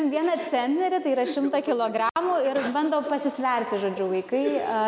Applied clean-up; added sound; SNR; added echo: none; none; none; none.